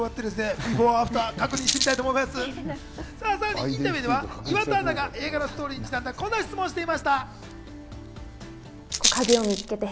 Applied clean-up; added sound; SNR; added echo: none; Rattle; 8 dB; none.